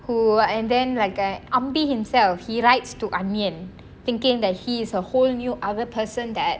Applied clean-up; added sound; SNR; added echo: none; none; none; none.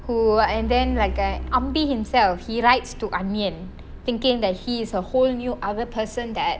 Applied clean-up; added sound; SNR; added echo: none; Truck; 11 dB; none.